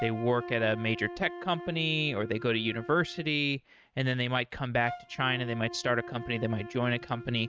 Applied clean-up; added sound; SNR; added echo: neural mask model RNNoise.